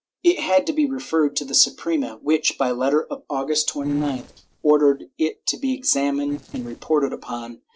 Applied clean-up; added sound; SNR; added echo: neural separator model SepFormer DNS4.